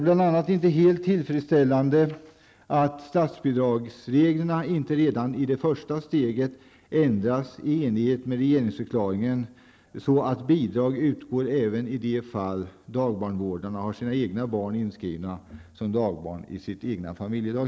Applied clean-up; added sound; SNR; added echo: none; none; none; none.